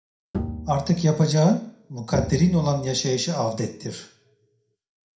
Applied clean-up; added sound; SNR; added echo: none; Bowed string instrument; 10 dB; reverberation time 0.4 s.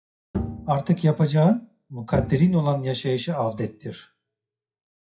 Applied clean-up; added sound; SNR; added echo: classical method WPE with log-MMSE.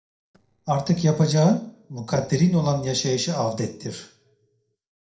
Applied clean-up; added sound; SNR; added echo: neural separator model SepFormer DNS4.